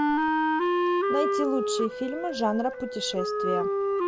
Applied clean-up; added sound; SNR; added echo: none; Wind instrument, woodwind instrument; -4 dB; none.